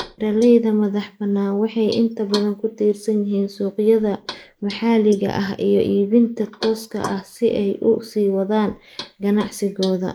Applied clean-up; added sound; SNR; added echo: neural mask model Resemble Enhance denoiser.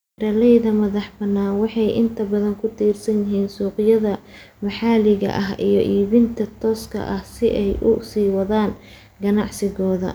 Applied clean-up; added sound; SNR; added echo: none; none; none; none.